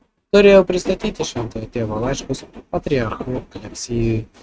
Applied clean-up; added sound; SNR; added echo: neural mask model RNNoise.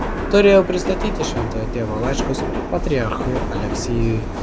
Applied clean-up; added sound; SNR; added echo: none; Subway, metro, underground; 3 dB; none.